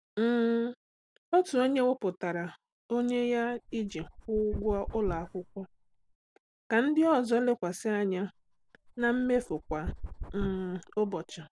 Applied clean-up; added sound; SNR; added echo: none; Dog; 12 dB; none.